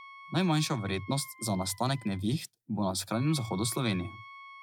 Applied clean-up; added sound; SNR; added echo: none; Wind instrument, woodwind instrument; 18 dB; none.